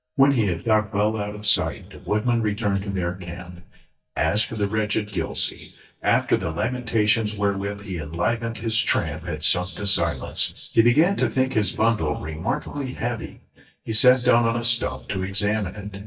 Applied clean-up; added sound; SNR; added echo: neural mask model DeepFilterNet 3.